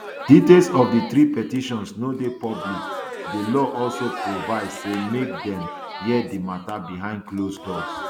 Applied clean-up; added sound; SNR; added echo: none; Crowd; 12 dB; none.